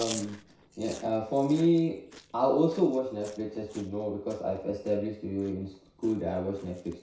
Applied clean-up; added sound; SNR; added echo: none; Chewing, mastication; 19 dB; reverberation time 0.6 s.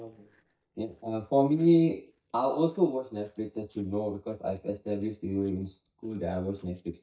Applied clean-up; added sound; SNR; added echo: neural mask model DeepFilterNet 3.